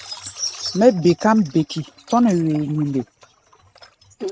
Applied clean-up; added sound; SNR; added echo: neural mask model RNNoise.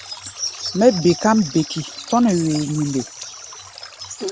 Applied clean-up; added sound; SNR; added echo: none; Stream; 19 dB; none.